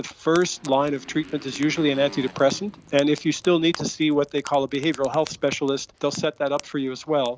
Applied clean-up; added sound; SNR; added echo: none; Fire + Motorcycle; 20 dB; none.